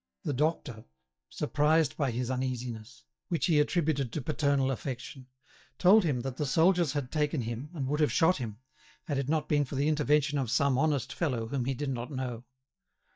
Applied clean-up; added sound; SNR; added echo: neural mask model DeepFilterNet 3.